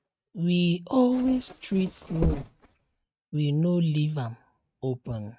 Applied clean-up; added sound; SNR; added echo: neural mask model RNNoise.